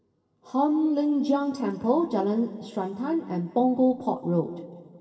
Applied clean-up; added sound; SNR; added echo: none; none; none; reverberation time 2.1 s.